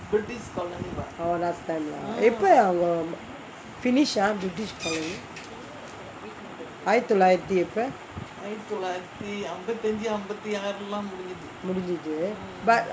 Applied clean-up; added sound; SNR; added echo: none; none; none; none.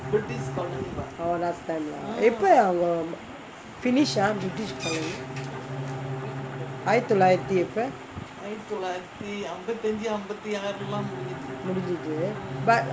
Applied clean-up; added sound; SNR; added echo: none; Bowed string instrument; 10 dB; none.